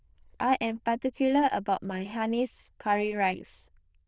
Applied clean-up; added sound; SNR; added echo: neural diffusion model UNIVERSE++.